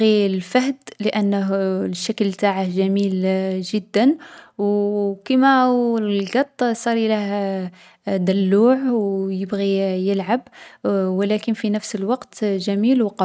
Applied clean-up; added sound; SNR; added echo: none; none; none; none.